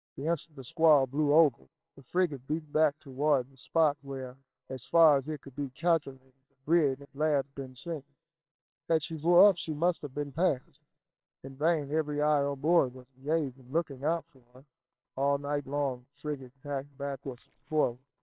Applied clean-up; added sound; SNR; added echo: neural separator model SepFormer WHAMR!.